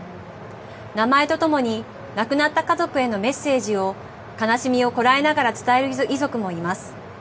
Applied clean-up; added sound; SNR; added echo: none; none; none; none.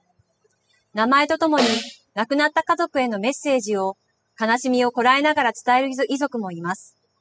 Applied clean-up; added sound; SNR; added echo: classical method spectral subtraction.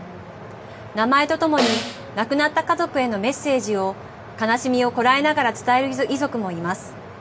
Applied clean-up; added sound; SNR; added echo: none; Snare drum; 6 dB; none.